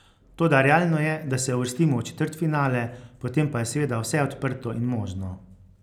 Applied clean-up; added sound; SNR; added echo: none; none; none; none.